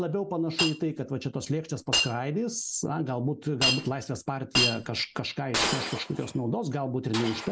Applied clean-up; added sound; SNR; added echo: none; Shatter; 3 dB; none.